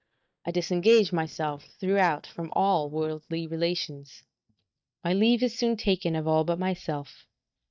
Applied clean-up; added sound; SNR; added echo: neural mask model DeepFilterNet 3.